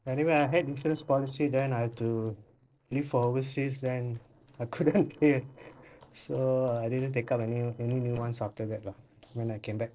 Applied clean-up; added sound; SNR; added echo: neural separator model SepFormer DNS4.